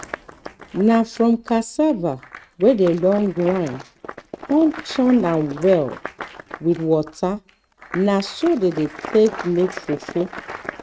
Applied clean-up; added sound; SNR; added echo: neural mask model RNNoise.